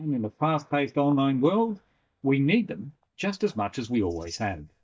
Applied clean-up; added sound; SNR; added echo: neural mask model DeepFilterNet 3.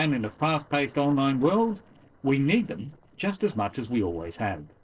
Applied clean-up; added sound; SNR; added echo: neural separator model SepFormer DNS4.